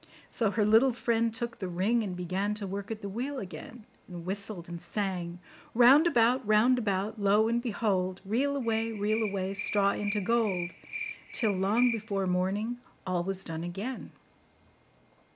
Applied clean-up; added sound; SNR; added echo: none; Cricket; 10 dB; none.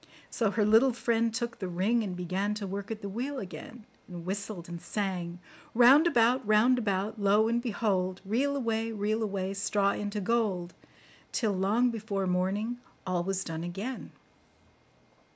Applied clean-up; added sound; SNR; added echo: none; none; none; none.